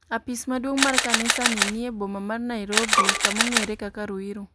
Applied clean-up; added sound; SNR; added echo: none; Camera + Bowed string instrument; -5 dB; none.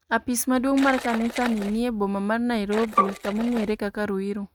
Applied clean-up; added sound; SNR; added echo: neural mask model RNNoise.